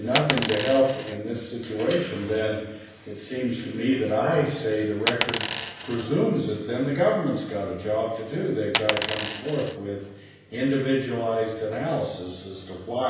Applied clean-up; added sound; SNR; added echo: none; Coin (dropping); 3 dB; reverberation time 0.9 s.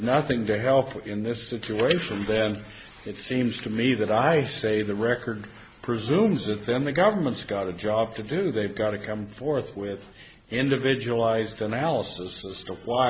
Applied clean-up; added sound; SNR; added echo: none; none; none; none.